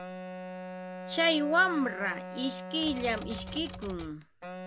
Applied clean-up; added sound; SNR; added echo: none; Typewriter + Wind instrument, woodwind instrument; 9 dB; none.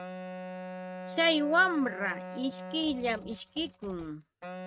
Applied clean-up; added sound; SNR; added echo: neural mask model RNNoise.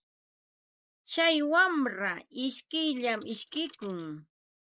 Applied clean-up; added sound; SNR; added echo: neural mask model Resemble Enhance denoiser.